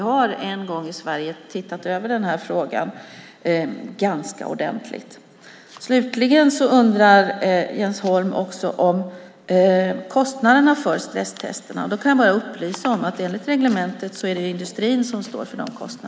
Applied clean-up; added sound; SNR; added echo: none; none; none; none.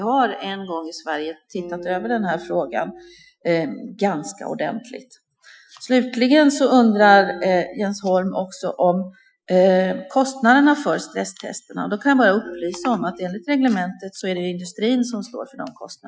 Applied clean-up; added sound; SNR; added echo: classical method Wiener filter.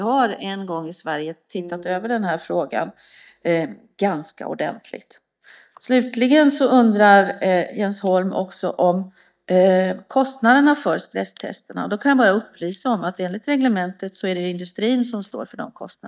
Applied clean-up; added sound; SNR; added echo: neural mask model DeepFilterNet 3.